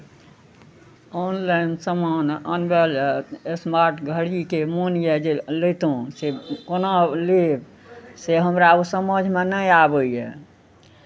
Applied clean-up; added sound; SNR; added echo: none; none; none; none.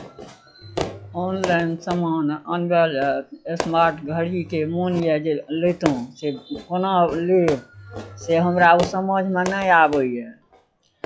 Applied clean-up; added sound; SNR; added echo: classical method log-MMSE.